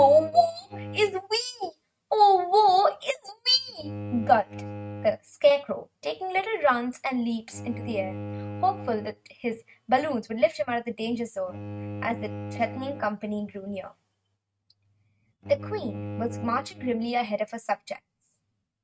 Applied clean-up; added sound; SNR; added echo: neural mask model RNNoise.